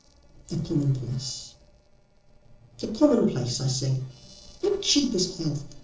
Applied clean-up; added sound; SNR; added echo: neural separator model SepFormer DNS4.